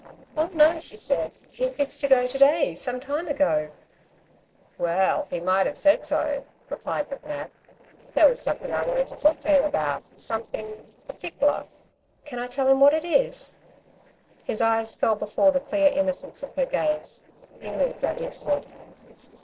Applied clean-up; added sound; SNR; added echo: neural separator model SepFormer DNS4.